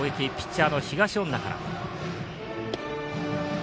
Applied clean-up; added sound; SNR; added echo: none; none; none; none.